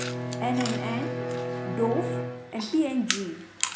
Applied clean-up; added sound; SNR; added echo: none; Bowed string instrument + Chewing, mastication; 1 dB; none.